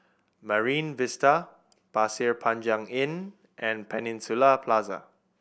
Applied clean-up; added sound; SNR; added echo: none; none; none; none.